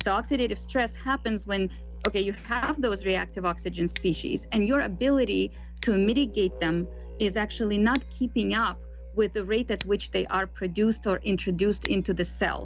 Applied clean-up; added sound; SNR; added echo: none; Scissors + Musical instrument; 13 dB; none.